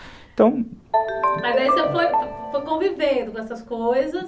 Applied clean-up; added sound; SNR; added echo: none; Ringtone; 1 dB; none.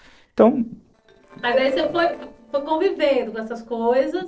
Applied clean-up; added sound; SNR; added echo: neural separator model SepFormer DNS4.